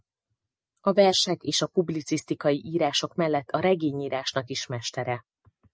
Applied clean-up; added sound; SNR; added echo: none; none; none; none.